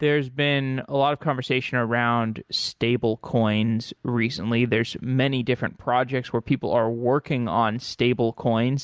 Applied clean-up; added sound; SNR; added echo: none; none; none; none.